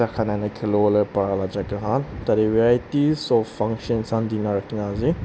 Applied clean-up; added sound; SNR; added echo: none; none; none; none.